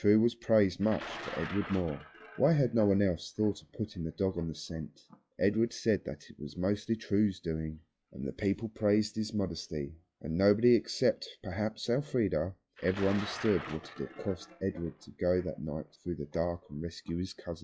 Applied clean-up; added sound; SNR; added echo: classical method log-MMSE.